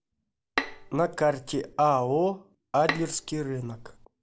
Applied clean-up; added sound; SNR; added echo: none; Bowed string instrument; 8 dB; none.